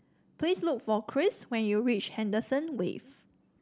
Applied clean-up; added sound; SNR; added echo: none; none; none; none.